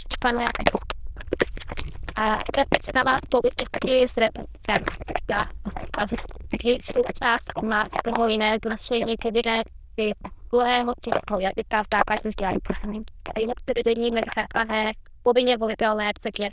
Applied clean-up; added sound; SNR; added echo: neural diffusion model UNIVERSE++.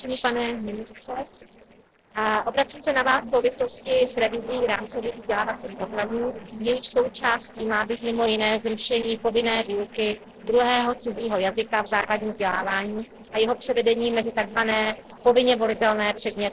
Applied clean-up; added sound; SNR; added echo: neural separator model SepFormer DNS4.